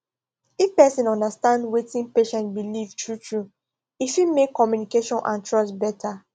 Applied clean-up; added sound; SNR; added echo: none; none; none; none.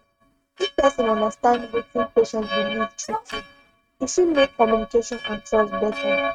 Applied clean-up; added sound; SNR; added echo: neural mask model RNNoise.